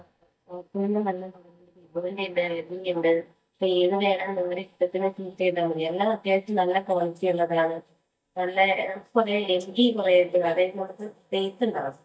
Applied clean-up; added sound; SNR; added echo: neural mask model DeepFilterNet 3.